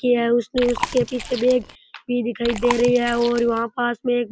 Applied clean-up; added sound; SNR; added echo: none; Chewing, mastication; 10 dB; none.